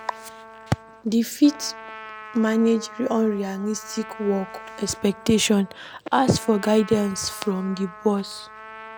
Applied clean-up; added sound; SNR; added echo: none; Trumpet; 17 dB; none.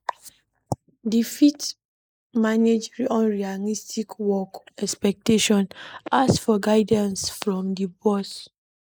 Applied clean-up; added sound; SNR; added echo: neural mask model Resemble Enhance denoiser.